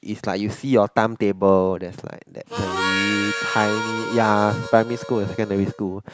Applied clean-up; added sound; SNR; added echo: none; Harmonica; 6 dB; none.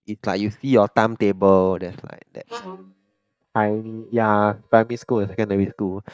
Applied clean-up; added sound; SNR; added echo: neural mask model DeepFilterNet 3.